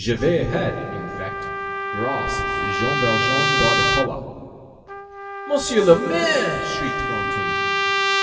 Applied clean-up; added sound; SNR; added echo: none; Trumpet; 0 dB; reverberation time 2.4 s.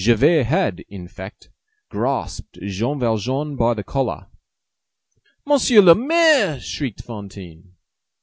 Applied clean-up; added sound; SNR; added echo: none; none; none; none.